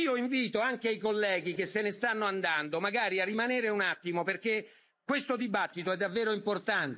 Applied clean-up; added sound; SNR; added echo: neural mask model Resemble Enhance denoiser.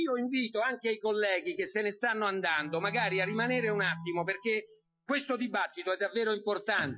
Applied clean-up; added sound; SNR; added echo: classical method Wiener filter.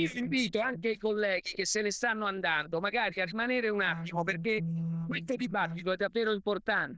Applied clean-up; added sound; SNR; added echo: neural diffusion model UNIVERSE++.